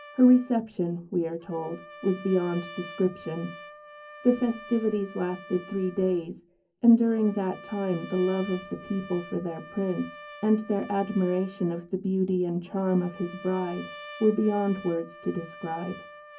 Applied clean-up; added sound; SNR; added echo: none; Trumpet; 18 dB; reverberation time 0.3 s.